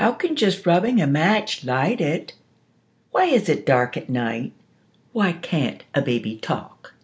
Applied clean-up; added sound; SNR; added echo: none; none; none; none.